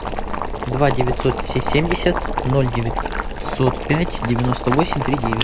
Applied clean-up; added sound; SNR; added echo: none; Boiling; 2 dB; none.